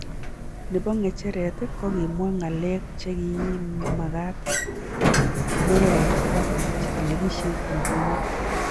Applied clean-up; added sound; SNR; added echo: none; Sliding door; -2 dB; none.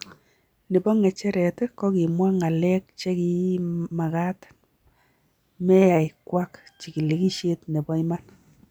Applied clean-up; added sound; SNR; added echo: none; none; none; none.